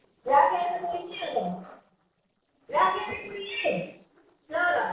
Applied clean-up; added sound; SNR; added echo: neural separator model SepFormer DNS4.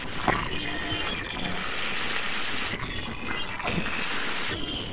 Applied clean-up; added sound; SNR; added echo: neural separator model SepFormer WHAMR!.